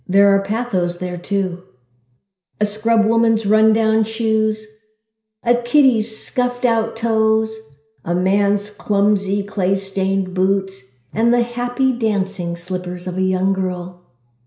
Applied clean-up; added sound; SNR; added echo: none; none; none; reverberation time 0.5 s.